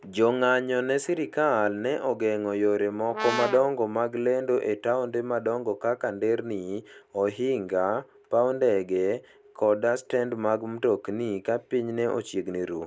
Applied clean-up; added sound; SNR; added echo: none; Brass instrument; 6 dB; none.